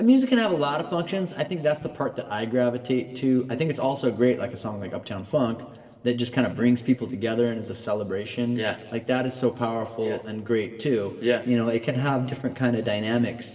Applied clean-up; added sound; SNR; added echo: none; none; none; reverberation time 2.0 s.